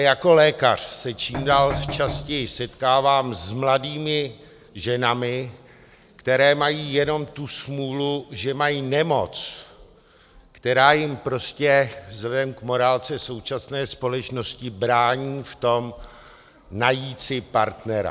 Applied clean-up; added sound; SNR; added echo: none; Knock; 8 dB; none.